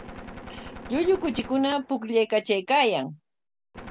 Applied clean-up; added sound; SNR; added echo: none; Gunshot, gunfire; 17 dB; none.